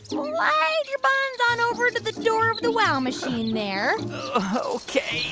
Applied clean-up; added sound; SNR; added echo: none; Bird vocalization, bird call, bird song; 19 dB; none.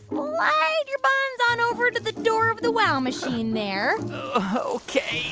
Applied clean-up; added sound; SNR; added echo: none; none; none; none.